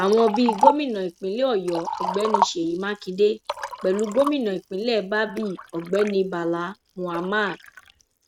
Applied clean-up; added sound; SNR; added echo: neural mask model RNNoise.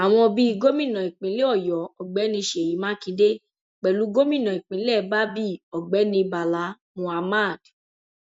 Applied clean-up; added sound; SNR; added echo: none; none; none; none.